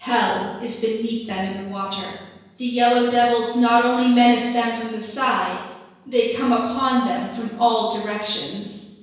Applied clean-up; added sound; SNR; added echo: none; none; none; reverberation time 1.0 s.